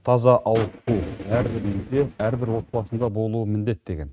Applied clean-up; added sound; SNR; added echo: neural mask model RNNoise.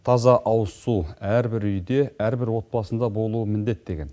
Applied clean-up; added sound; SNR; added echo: none; none; none; none.